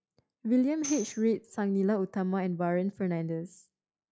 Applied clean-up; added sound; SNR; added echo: classical method log-MMSE.